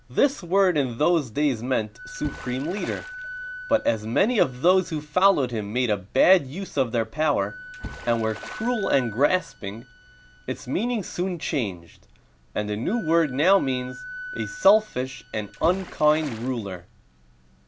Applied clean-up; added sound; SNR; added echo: none; Water / Splash, splatter + Wind instrument, woodwind instrument; 17 dB; none.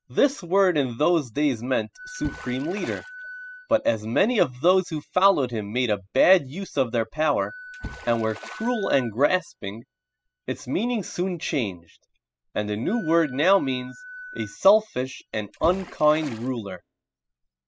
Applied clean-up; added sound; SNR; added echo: classical method spectral subtraction.